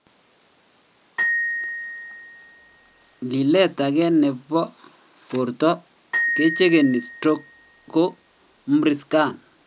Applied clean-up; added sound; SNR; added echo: none; Glockenspiel; 7 dB; none.